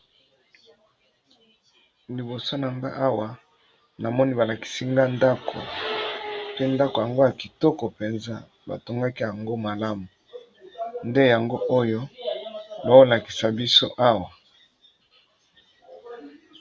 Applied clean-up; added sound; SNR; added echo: none; none; none; none.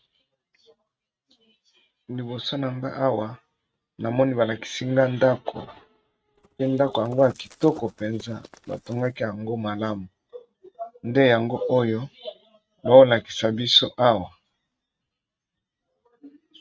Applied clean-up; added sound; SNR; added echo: neural mask model RNNoise.